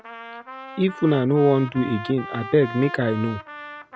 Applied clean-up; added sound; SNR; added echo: none; Trumpet; 14 dB; none.